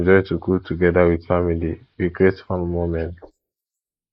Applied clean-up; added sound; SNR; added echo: neural mask model Resemble Enhance denoiser.